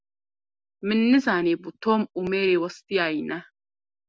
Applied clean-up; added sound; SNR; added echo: none; none; none; none.